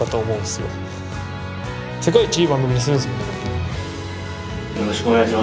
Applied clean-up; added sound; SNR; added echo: none; none; none; none.